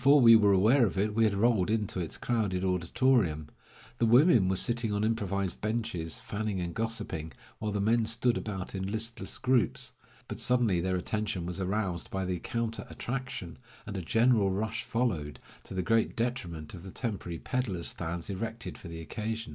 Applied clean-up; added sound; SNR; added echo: none; none; none; none.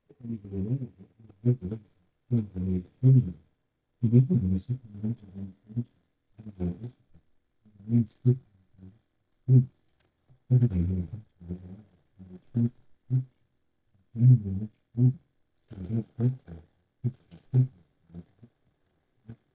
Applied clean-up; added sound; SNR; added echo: neural mask model DeepFilterNet 3.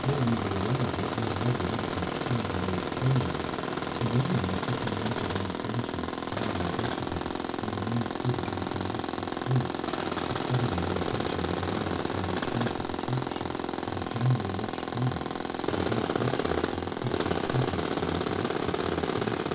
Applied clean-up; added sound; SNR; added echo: none; Tools; -3 dB; reverberation time 0.1 s.